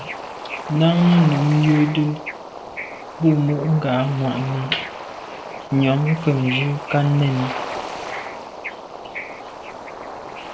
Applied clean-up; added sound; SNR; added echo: none; Bird / Ocean; 10 dB; none.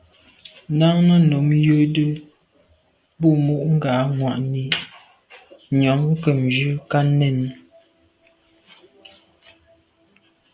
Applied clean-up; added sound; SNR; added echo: none; none; none; none.